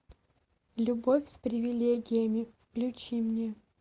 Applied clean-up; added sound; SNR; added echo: none; none; none; none.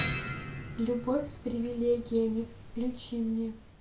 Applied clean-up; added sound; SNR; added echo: none; Piano; 6 dB; reverberation time 0.3 s.